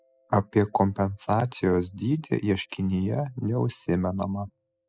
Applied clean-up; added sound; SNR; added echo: classical method spectral subtraction.